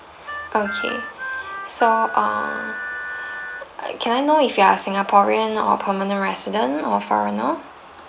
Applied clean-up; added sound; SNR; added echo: none; Harmonica; 9 dB; none.